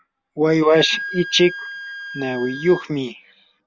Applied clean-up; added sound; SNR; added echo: none; Wind instrument, woodwind instrument; 13 dB; none.